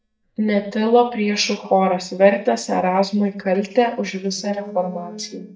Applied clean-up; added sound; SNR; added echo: neural mask model DeepFilterNet 3.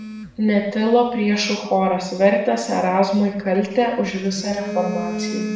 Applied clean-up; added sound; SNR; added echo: none; Telephone; 13 dB; reverberation time 0.7 s.